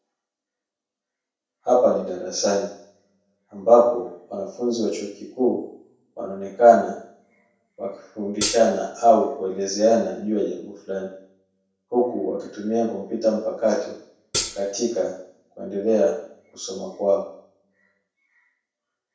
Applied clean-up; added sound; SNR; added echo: none; Hi-hat; 4 dB; reverberation time 0.6 s.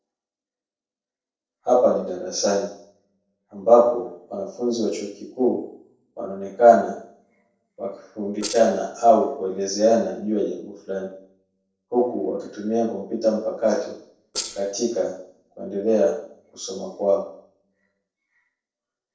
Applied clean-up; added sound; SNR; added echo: neural separator model SepFormer DNS4.